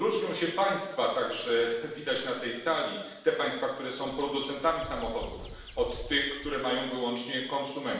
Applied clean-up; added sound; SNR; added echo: none; Bird vocalization, bird call, bird song; 13 dB; reverberation time 0.9 s.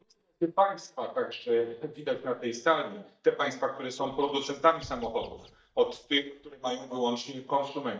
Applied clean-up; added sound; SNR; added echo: neural mask model DeepFilterNet 3.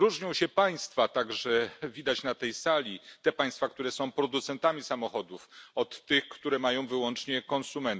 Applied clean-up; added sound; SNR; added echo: none; none; none; none.